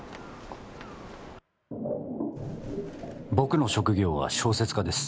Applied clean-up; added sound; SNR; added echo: none; Thunder; 17 dB; none.